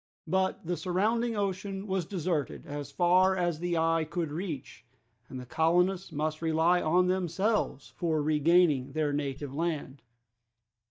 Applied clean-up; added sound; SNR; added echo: neural mask model DeepFilterNet 3.